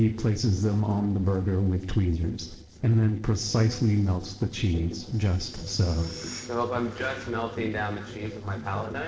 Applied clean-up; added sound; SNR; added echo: neural separator model SepFormer DNS4.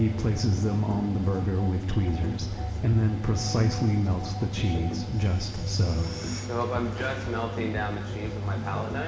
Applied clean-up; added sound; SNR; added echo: none; Mechanical fan; 8 dB; reverberation time 1.2 s.